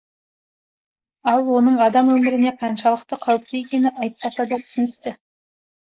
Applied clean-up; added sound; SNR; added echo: neural mask model Resemble Enhance denoiser.